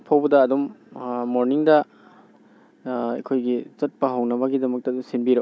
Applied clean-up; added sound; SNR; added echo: none; none; none; none.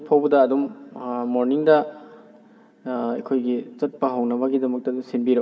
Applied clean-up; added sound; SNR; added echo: none; none; none; reverberation time 1.4 s.